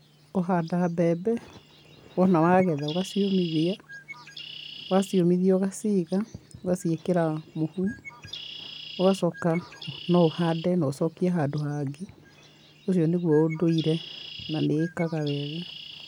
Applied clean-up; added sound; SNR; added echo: none; Bird; 18 dB; none.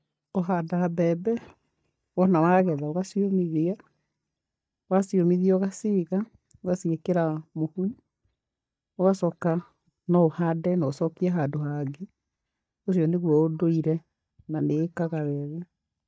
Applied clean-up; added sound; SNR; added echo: neural mask model DeepFilterNet 3.